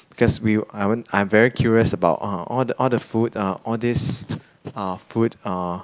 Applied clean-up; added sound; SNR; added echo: none; none; none; none.